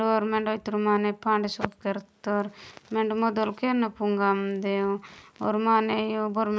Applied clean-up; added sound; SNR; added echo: none; none; none; none.